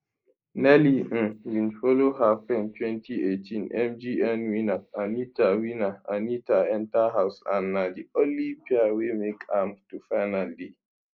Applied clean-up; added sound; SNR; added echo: neural mask model Resemble Enhance denoiser.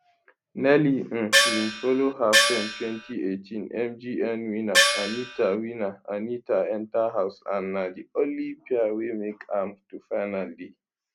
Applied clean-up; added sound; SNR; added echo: none; Gong; -4 dB; none.